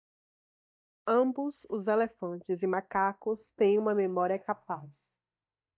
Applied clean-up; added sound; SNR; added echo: neural mask model DeepFilterNet 3.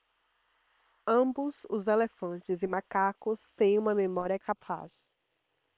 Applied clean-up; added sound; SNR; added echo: neural separator model SepFormer WHAM!.